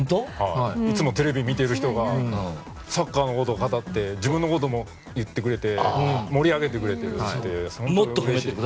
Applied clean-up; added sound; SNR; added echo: none; none; none; none.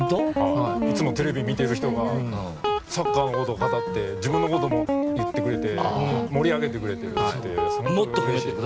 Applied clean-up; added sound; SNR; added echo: none; Guitar; 1 dB; none.